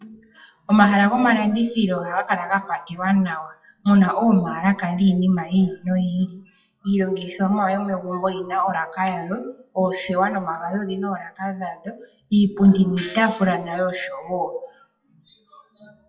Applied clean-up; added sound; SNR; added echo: classical method WPE with log-MMSE.